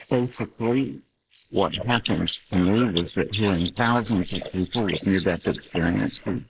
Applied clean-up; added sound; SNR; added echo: neural mask model Resemble Enhance denoiser.